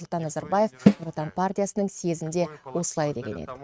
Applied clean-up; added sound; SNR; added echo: neural mask model RNNoise.